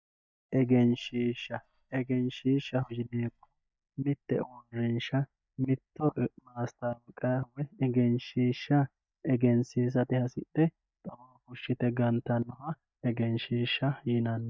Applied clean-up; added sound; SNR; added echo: neural mask model DeepFilterNet 3.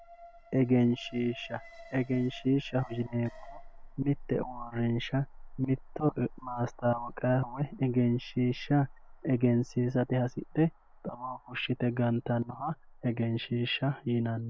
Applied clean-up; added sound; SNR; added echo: none; Alarm; 18 dB; none.